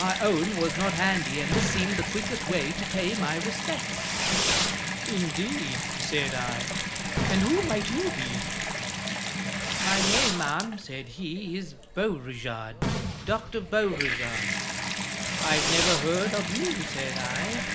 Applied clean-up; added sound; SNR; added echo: none; Fireworks + Bathtub (filling or washing) / Water tap, faucet; -1 dB; none.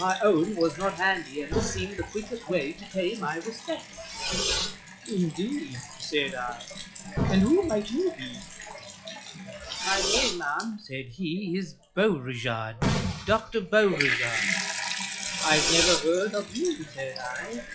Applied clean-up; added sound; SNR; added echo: classical method log-MMSE.